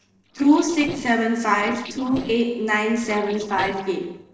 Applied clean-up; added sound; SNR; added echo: neural separator model SepFormer DNS4.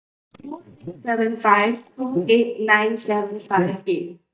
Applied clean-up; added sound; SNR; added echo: neural mask model DeepFilterNet 3.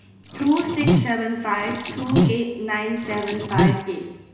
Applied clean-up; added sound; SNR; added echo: none; Liquid; -3 dB; reverberation time 1.0 s.